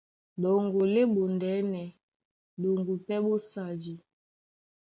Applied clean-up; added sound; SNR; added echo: none; none; none; none.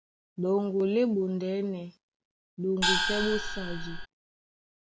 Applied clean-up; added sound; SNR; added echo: none; Gong; -1 dB; none.